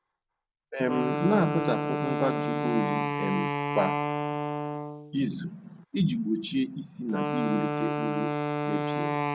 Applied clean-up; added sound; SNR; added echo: none; Wind instrument, woodwind instrument; 0 dB; none.